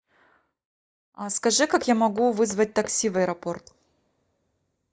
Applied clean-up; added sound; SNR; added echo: neural mask model DeepFilterNet 3.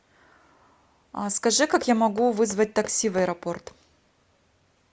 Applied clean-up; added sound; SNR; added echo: none; Knock; 19 dB; none.